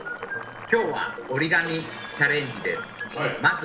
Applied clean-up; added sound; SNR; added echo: none; Boiling; 15 dB; none.